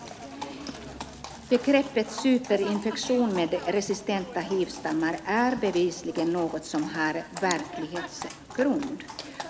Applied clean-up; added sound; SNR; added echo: none; Livestock, farm animals, working animals; 13 dB; none.